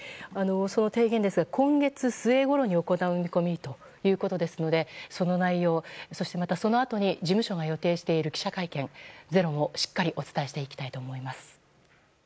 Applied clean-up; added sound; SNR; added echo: none; none; none; none.